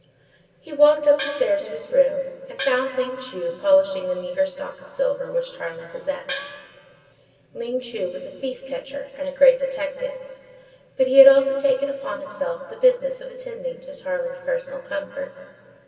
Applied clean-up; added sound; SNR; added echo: none; Gong; 11 dB; reverberation time 2.7 s.